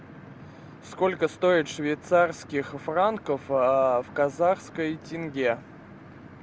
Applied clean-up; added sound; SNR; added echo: none; none; none; none.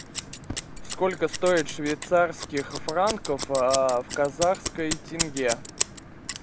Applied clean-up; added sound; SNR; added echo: none; Scissors; 7 dB; none.